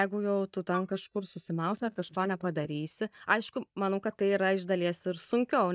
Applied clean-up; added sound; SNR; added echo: neural mask model DeepFilterNet 3.